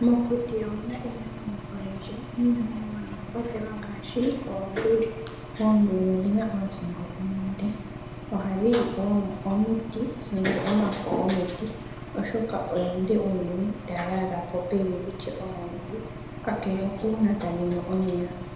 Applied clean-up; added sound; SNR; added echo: none; Engine / Aircraft; 11 dB; reverberation time 0.9 s.